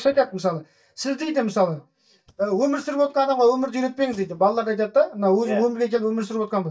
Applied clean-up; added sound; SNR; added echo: neural mask model DeepFilterNet 3.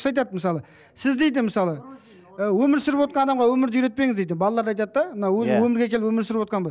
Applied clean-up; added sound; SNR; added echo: none; none; none; none.